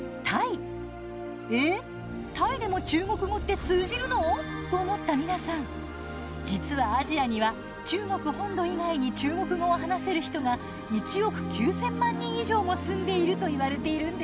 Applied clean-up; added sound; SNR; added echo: none; none; none; none.